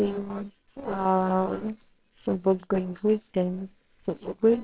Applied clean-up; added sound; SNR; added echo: neural separator model SepFormer WHAMR!.